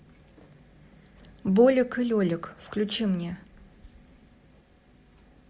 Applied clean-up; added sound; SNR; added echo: none; none; none; none.